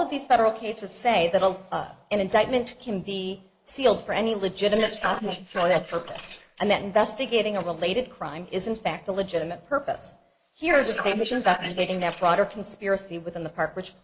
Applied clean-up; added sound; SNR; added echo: neural mask model Resemble Enhance denoiser.